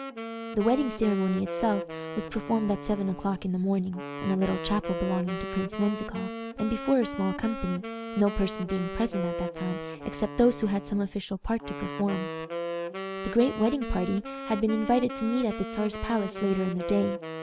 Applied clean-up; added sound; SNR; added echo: none; Wind instrument, woodwind instrument; 8 dB; none.